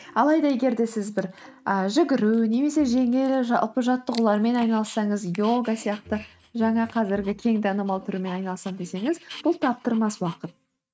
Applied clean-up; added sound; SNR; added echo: neural mask model RNNoise.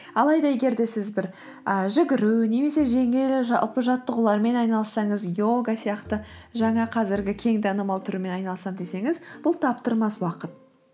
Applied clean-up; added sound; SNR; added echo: none; none; none; none.